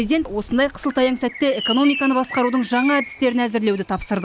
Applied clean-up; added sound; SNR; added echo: none; Bird; 13 dB; none.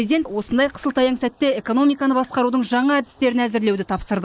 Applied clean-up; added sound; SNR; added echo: neural mask model Resemble Enhance denoiser.